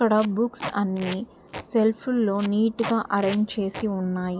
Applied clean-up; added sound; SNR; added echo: none; Packing tape, duct tape; 14 dB; none.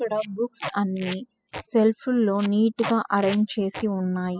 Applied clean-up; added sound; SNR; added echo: classical method spectral subtraction.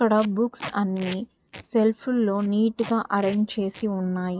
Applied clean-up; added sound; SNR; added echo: neural mask model RNNoise.